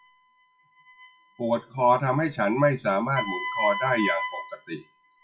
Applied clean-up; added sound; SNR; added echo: classical method WPE with log-MMSE.